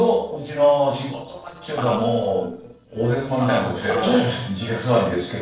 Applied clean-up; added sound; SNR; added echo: neural separator model SepFormer DNS4.